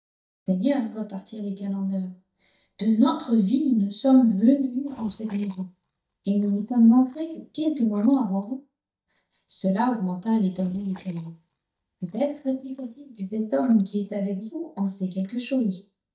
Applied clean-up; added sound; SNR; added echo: neural mask model DeepFilterNet 3.